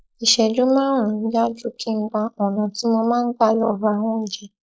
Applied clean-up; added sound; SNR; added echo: neural mask model Resemble Enhance denoiser.